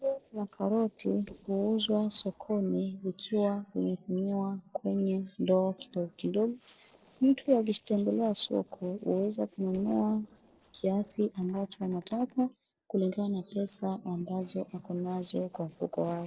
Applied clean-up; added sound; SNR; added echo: neural separator model SepFormer DNS4.